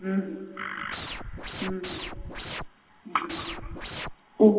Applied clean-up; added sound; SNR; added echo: none; Scratching (performance technique); 8 dB; reverberation time 2.0 s.